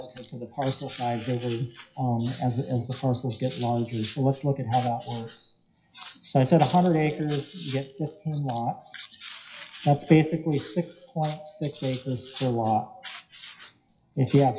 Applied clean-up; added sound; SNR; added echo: classical method WPE with log-MMSE.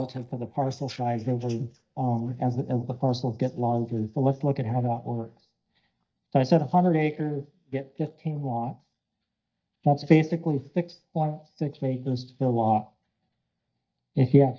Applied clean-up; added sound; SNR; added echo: neural mask model DeepFilterNet 3.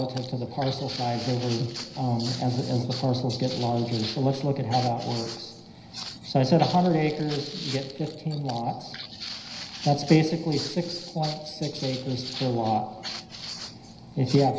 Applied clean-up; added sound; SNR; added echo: none; Walk, footsteps; 13 dB; reverberation time 0.9 s.